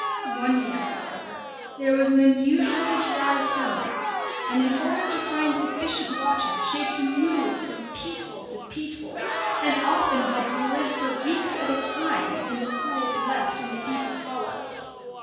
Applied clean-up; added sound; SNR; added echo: none; Crowd; 4 dB; reverberation time 1.2 s.